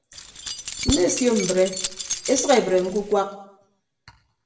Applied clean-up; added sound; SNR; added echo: none; Keys jangling; 6 dB; reverberation time 0.6 s.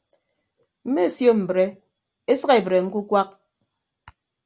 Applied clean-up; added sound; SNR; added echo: none; none; none; none.